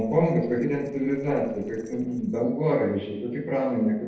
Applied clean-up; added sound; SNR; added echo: neural separator model SepFormer DNS4.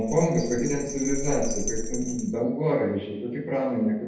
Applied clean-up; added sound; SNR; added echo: none; Bell; 5 dB; reverberation time 0.8 s.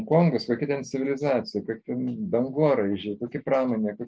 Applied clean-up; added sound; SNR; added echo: none; none; none; none.